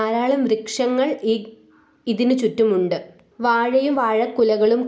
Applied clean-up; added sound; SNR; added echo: none; none; none; none.